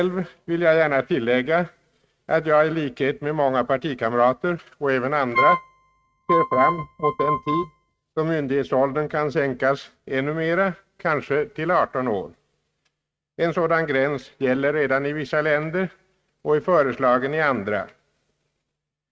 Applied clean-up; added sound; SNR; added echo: neural mask model RNNoise.